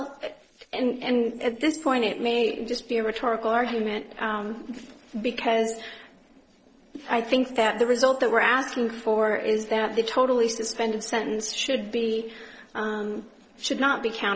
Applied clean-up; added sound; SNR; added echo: neural separator model SepFormer DNS4.